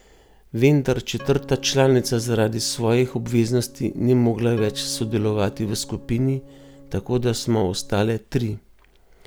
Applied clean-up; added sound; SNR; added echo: none; Organ; 20 dB; none.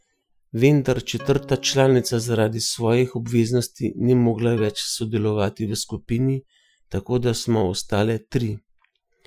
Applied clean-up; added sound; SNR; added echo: classical method Wiener filter.